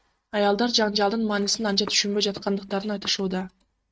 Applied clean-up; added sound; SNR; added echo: neural mask model RNNoise.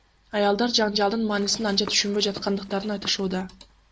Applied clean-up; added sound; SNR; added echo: none; Run; 17 dB; none.